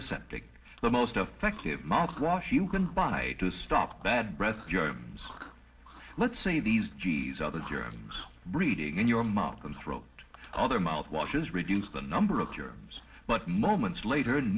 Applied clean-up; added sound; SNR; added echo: neural separator model SepFormer DNS4.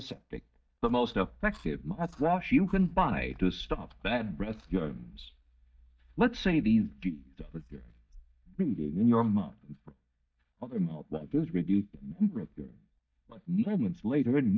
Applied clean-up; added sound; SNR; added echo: neural mask model DeepFilterNet 3.